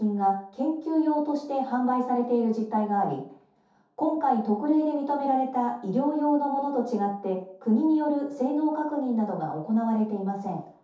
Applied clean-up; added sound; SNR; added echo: none; none; none; reverberation time 0.5 s.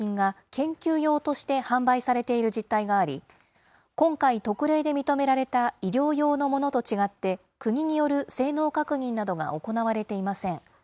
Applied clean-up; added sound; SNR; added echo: none; none; none; none.